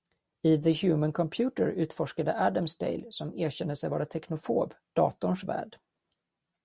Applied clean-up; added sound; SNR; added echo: none; none; none; none.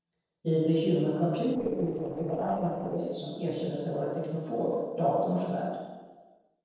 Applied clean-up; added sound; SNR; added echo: neural separator model SepFormer DNS4.